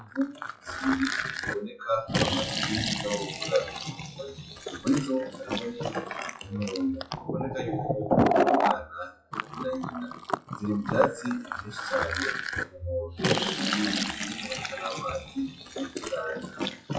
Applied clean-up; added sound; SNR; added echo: classical method WPE with log-MMSE.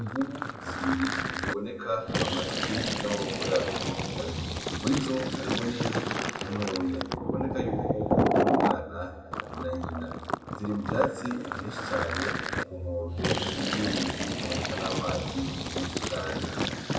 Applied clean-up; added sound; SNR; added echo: none; Fill (with liquid); -2 dB; reverberation time 2.0 s.